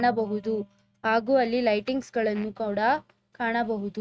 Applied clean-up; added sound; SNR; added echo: neural mask model RNNoise.